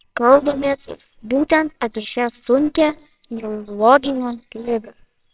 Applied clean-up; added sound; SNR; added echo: neural separator model SepFormer WHAMR!.